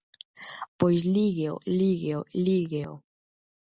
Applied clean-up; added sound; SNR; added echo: none; none; none; none.